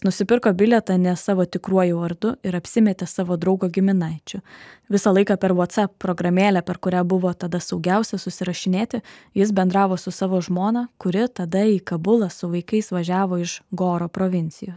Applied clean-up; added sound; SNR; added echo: none; none; none; none.